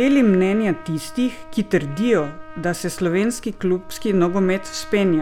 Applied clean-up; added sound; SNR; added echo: none; Trumpet; 20 dB; none.